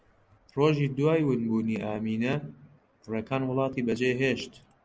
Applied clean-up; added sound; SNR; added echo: none; none; none; none.